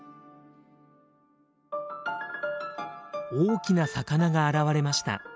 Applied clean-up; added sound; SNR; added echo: none; none; none; none.